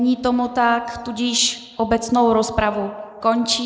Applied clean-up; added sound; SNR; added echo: neural mask model Resemble Enhance denoiser.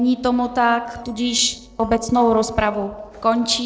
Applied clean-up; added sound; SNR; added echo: neural separator model SepFormer DNS4.